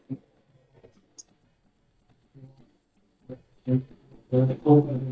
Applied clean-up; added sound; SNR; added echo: neural mask model DeepFilterNet 3.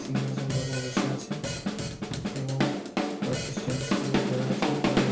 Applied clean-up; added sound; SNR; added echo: none; Drum kit; -4 dB; reverberation time 0.2 s.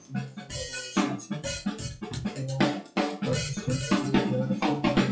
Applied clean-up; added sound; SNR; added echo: classical method WPE with log-MMSE.